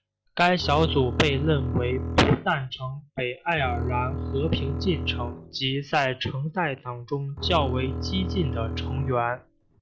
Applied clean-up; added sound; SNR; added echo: none; Bowed string instrument; 5 dB; none.